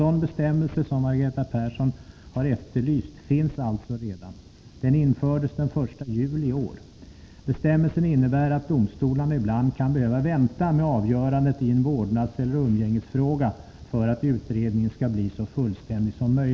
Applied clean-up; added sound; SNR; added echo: none; none; none; none.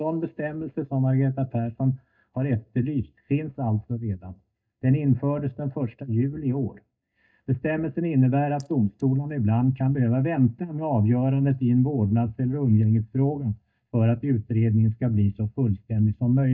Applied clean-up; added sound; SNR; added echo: neural mask model DeepFilterNet 3.